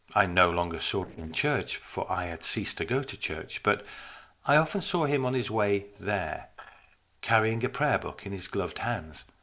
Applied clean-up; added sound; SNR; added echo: neural separator model SepFormer DNS4.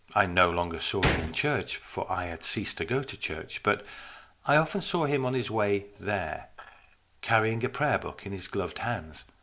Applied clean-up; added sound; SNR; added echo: none; Gunshot, gunfire; 4 dB; none.